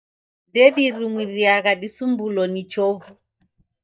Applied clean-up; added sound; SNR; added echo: neural mask model DeepFilterNet 3.